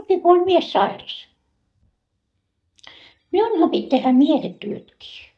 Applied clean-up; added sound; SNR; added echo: neural mask model DeepFilterNet 3.